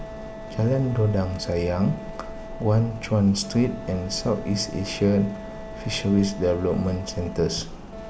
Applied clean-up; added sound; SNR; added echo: none; Wind instrument, woodwind instrument; 15 dB; none.